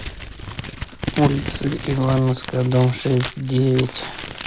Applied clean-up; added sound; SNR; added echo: none; Crumpling, crinkling; 9 dB; none.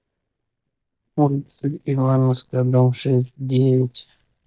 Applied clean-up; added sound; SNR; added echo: neural mask model DeepFilterNet 3.